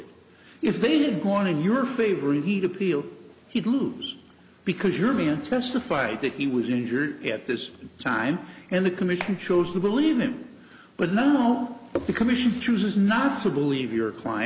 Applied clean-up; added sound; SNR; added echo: none; Clapping; 16 dB; none.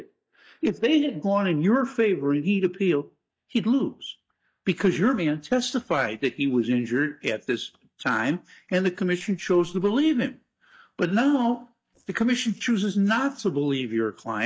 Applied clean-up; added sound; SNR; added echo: neural mask model DeepFilterNet 3.